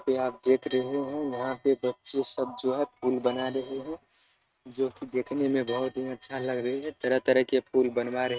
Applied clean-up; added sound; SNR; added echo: neural mask model RNNoise.